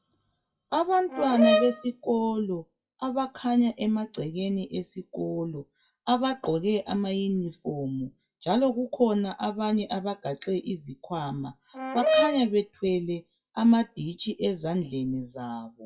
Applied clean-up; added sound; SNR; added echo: classical method WPE with log-MMSE.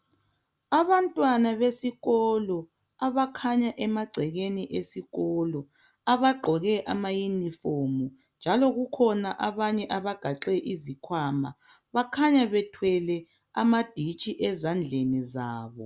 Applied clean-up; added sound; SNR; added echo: none; none; none; none.